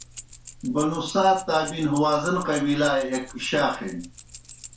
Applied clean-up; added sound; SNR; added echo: none; Keys jangling; 17 dB; reverberation time 0.3 s.